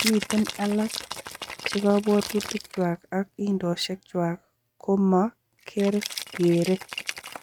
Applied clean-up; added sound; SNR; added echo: neural mask model RNNoise.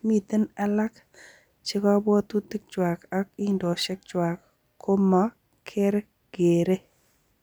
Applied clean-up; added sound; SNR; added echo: none; none; none; none.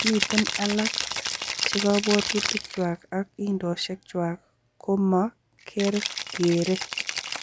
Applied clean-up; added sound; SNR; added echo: none; Rattle (instrument); 4 dB; none.